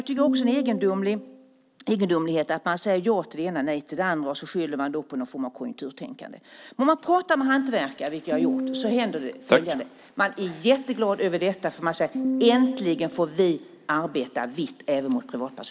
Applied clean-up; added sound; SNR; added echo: none; Piano; 6 dB; none.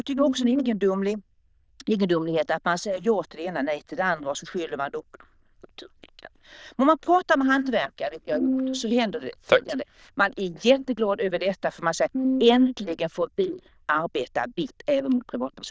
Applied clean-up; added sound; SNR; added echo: neural diffusion model UNIVERSE++.